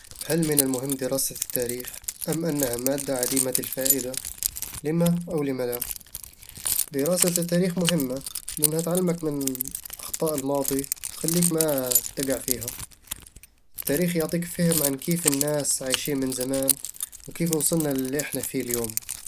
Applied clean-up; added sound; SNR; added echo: none; Keys jangling; 3 dB; none.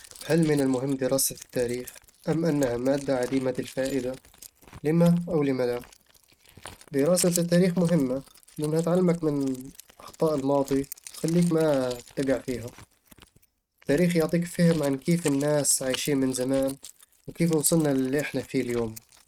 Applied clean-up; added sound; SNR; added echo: neural mask model RNNoise.